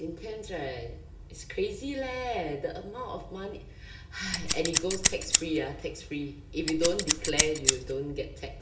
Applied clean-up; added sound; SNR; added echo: none; Scissors; -5 dB; reverberation time 1.1 s.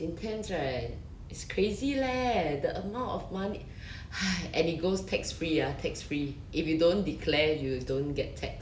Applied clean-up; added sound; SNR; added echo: none; none; none; none.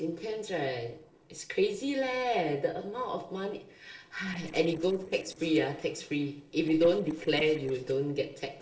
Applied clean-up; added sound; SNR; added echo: neural separator model SepFormer DNS4.